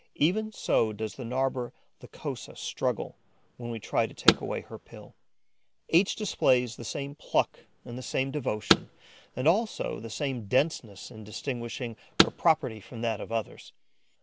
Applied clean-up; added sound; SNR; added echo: none; Car; 3 dB; none.